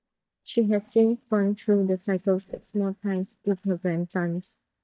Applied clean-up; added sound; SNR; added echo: neural mask model DeepFilterNet 3.